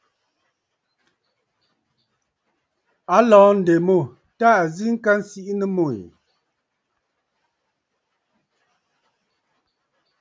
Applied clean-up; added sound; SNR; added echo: none; none; none; none.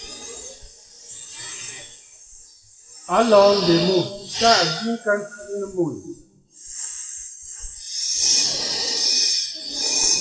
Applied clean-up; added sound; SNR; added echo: classical method WPE with log-MMSE.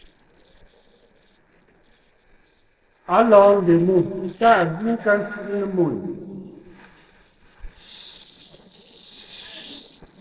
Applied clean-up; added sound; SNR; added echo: neural separator model SepFormer DNS4.